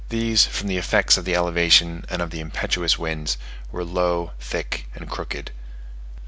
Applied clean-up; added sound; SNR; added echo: none; none; none; none.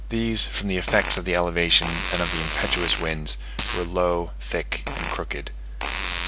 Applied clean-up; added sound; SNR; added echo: none; Fart; 6 dB; none.